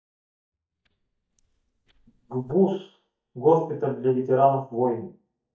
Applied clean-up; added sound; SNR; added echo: neural mask model DeepFilterNet 3.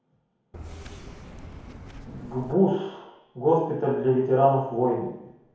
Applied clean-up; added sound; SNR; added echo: none; Subway, metro, underground; 15 dB; reverberation time 0.9 s.